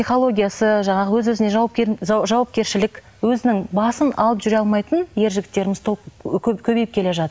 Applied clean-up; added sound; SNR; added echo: none; none; none; none.